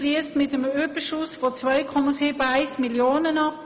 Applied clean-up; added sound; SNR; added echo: none; none; none; none.